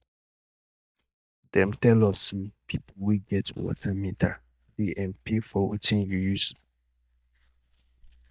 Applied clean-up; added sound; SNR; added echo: neural mask model DeepFilterNet 3.